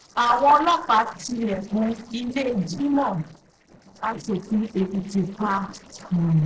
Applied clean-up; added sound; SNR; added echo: neural separator model SepFormer DNS4.